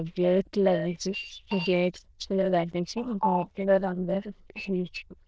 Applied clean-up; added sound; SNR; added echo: neural diffusion model UNIVERSE++.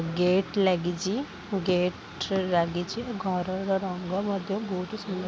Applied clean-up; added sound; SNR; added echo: none; none; none; none.